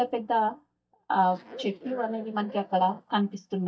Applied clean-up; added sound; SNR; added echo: neural mask model DeepFilterNet 3.